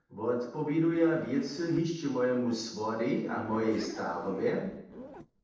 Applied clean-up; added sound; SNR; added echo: neural separator model SepFormer DNS4.